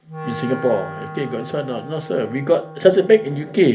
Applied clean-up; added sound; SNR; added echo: none; Wind instrument, woodwind instrument; 14 dB; reverberation time 0.3 s.